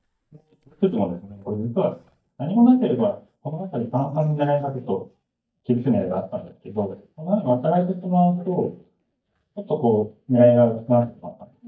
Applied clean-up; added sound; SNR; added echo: neural mask model DeepFilterNet 3.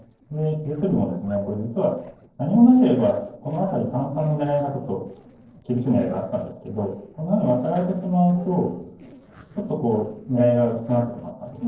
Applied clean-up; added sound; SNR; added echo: neural separator model SepFormer DNS4.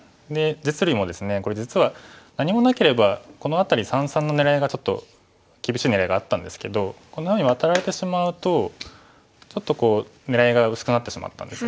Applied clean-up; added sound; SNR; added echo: none; none; none; none.